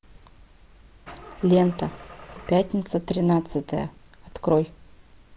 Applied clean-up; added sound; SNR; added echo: none; Engine starting / Car; 18 dB; none.